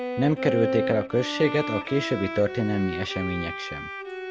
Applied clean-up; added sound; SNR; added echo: none; Bowed string instrument; 5 dB; none.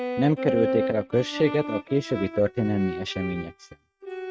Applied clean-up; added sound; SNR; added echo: neural mask model RNNoise.